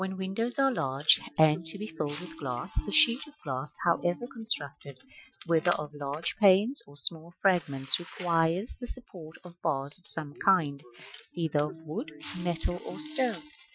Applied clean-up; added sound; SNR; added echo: classical method Wiener filter.